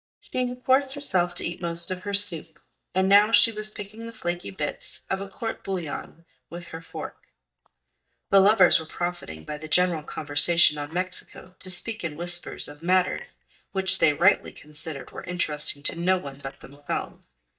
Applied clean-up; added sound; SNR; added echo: neural mask model DeepFilterNet 3.